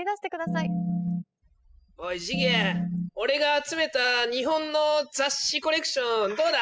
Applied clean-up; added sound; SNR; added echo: classical method spectral subtraction.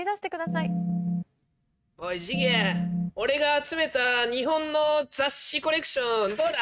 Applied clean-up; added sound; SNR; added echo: neural mask model RNNoise.